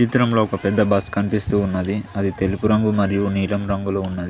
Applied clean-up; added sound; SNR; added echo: none; none; none; none.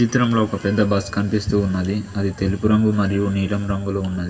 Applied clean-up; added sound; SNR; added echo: none; none; none; reverberation time 1.6 s.